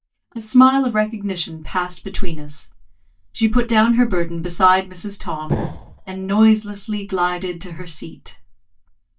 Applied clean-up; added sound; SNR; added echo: neural mask model DeepFilterNet 3.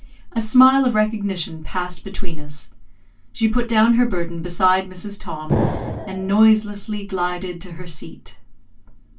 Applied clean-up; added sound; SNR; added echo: none; Explosion; 6 dB; reverberation time 0.2 s.